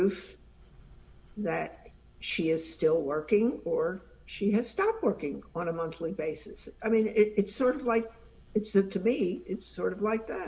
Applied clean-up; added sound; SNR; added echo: none; none; none; none.